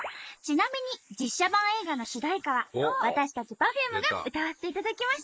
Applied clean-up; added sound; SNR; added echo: neural mask model Resemble Enhance denoiser.